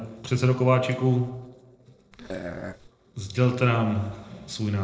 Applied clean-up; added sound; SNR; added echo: neural separator model SepFormer DNS4.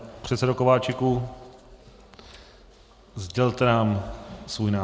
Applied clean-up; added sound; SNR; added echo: none; none; none; none.